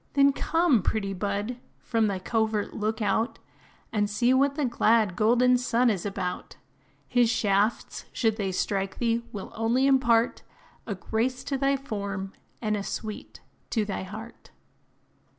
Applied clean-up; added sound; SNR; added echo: none; none; none; none.